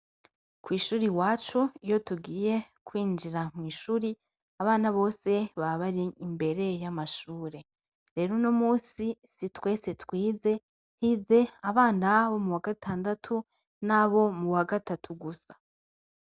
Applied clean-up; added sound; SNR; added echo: none; none; none; none.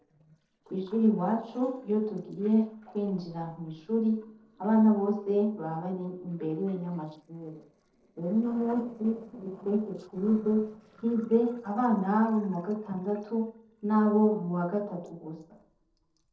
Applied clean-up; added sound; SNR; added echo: neural separator model SepFormer DNS4.